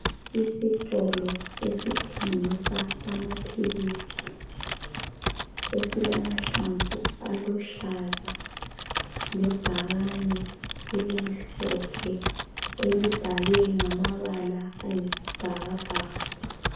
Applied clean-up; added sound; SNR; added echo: none; Computer keyboard; 3 dB; reverberation time 0.6 s.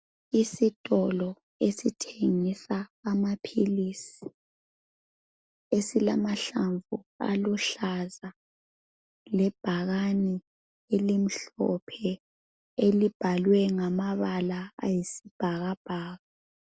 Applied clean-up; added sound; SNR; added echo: none; none; none; none.